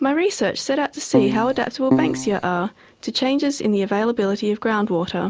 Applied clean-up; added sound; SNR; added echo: none; Keyboard (musical); 0 dB; none.